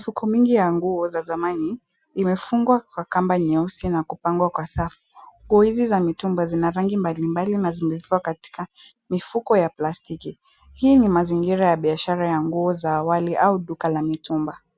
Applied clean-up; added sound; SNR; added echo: none; none; none; none.